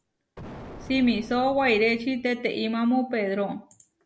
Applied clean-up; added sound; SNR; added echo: none; Explosion; 17 dB; none.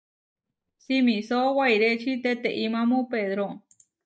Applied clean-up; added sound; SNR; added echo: neural mask model DeepFilterNet 3.